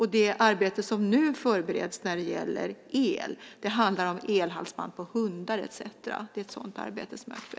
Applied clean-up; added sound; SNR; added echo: none; none; none; none.